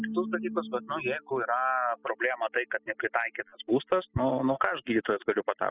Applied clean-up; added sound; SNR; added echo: classical method spectral subtraction.